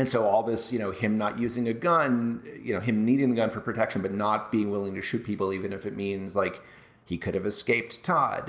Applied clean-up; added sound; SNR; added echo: none; none; none; none.